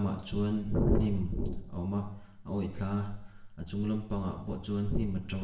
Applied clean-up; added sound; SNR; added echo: none; none; none; reverberation time 0.8 s.